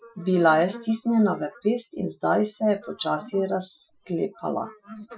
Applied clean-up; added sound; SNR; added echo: classical method Wiener filter.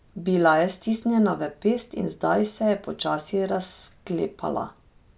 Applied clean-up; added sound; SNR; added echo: none; none; none; none.